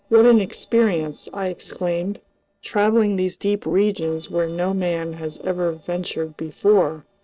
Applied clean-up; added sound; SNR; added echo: neural separator model SepFormer DNS4.